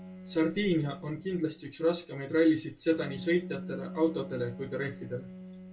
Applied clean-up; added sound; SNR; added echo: none; Bowed string instrument; 13 dB; reverberation time 0.2 s.